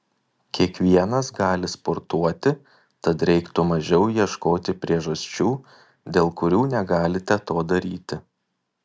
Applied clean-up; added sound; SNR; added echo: none; none; none; none.